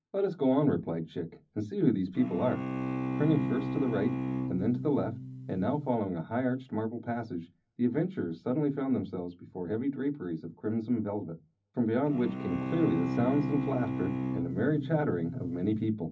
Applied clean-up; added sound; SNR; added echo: none; Bowed string instrument; 3 dB; reverberation time 0.4 s.